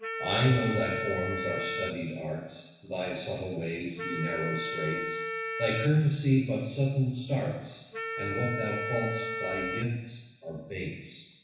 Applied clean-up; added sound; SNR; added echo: none; Wind instrument, woodwind instrument; 6 dB; reverberation time 1.1 s.